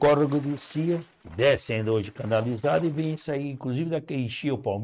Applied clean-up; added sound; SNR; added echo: neural mask model RNNoise.